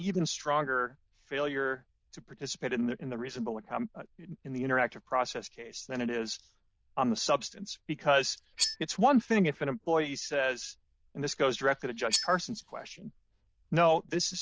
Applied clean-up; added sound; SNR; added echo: neural diffusion model UNIVERSE++.